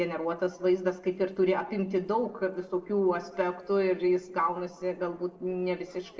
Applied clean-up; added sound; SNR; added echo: neural separator model SepFormer DNS4.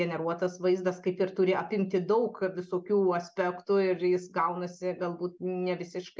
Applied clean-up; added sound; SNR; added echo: none; none; none; none.